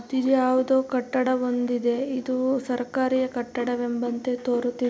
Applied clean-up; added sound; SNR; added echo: none; none; none; none.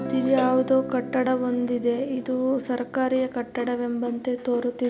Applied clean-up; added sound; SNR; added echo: none; Cowbell + Guitar; 12 dB; none.